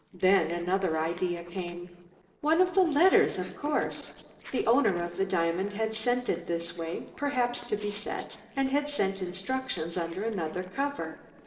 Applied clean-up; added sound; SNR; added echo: neural separator model SepFormer DNS4.